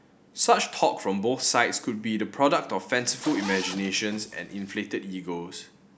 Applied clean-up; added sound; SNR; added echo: none; Zipper (clothing); 13 dB; none.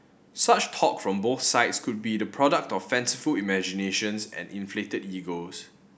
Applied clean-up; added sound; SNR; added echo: none; none; none; none.